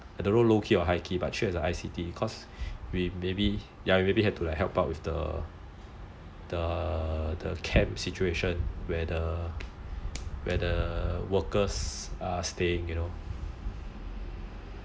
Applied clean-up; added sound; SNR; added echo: none; none; none; none.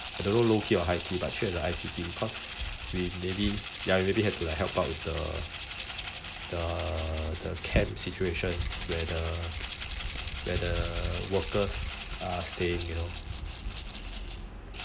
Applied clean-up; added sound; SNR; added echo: none; Rattle (instrument); 3 dB; none.